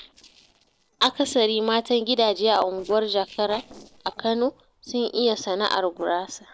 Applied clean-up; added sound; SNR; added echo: neural separator model SepFormer DNS4.